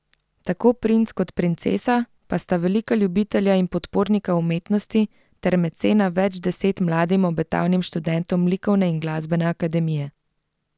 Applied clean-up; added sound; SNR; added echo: none; none; none; none.